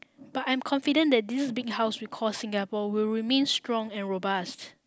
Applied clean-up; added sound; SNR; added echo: none; none; none; none.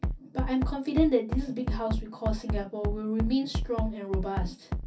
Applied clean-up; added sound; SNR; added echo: none; Bass drum; 2 dB; reverberation time 0.3 s.